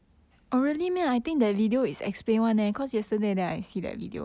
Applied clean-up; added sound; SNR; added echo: none; none; none; none.